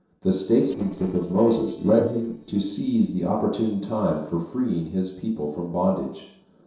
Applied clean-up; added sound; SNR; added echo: neural separator model SepFormer DNS4.